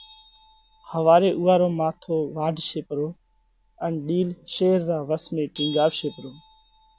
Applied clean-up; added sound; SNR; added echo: none; Bell; 14 dB; none.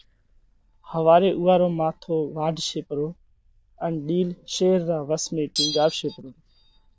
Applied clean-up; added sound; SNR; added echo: neural diffusion model UNIVERSE++.